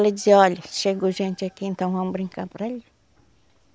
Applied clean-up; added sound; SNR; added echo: none; none; none; none.